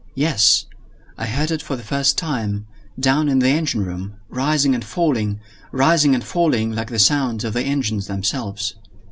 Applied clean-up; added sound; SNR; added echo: none; none; none; none.